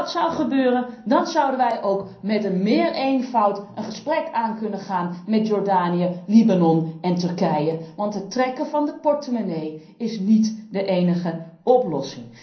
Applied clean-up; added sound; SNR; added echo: none; none; none; reverberation time 0.6 s.